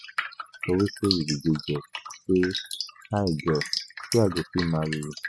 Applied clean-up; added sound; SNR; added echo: classical method spectral subtraction.